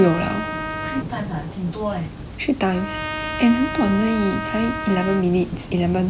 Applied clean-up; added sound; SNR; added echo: none; Trumpet + Thunder; 7 dB; none.